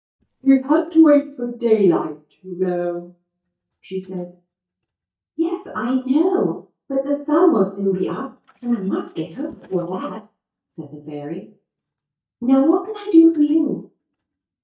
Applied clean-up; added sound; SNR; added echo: neural mask model DeepFilterNet 3.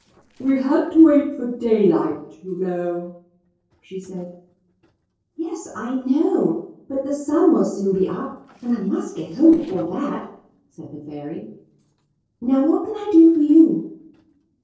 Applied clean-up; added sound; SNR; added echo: neural separator model SepFormer DNS4.